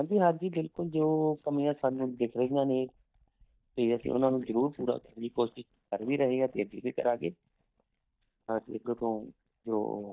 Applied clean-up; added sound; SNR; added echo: neural mask model DeepFilterNet 3.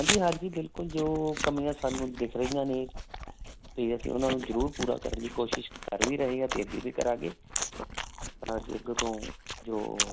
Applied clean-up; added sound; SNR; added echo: none; Chewing, mastication; 4 dB; none.